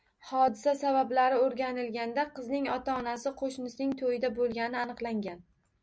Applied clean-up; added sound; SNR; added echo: none; none; none; none.